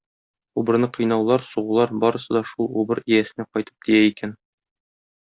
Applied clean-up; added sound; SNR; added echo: none; none; none; none.